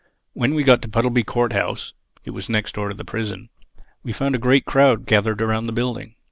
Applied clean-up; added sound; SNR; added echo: none; none; none; none.